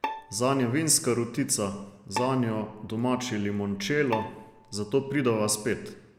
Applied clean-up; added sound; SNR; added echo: none; Bowed string instrument; 13 dB; none.